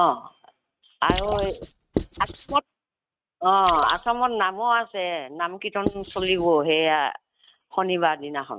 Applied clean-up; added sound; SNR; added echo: neural mask model RNNoise.